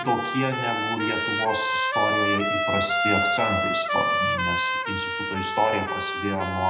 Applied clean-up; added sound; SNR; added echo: none; Trumpet; -1 dB; reverberation time 0.8 s.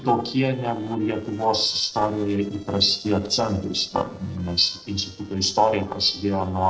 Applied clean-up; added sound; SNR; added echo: neural separator model SepFormer DNS4.